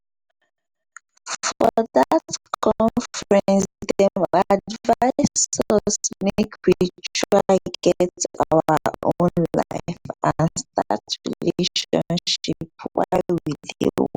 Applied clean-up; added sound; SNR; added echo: none; none; none; none.